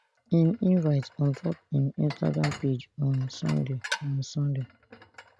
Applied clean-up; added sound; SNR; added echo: none; Dishes, pots, and pans; 16 dB; none.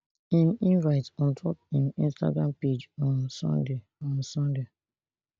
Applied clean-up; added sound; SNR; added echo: none; none; none; none.